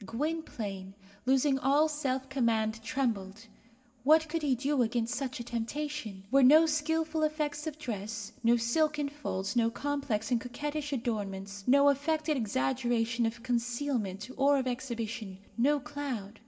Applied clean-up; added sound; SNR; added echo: none; none; none; reverberation time 1.1 s.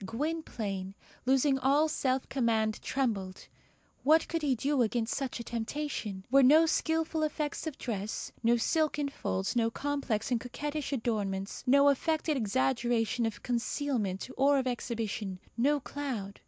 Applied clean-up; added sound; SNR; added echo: none; none; none; none.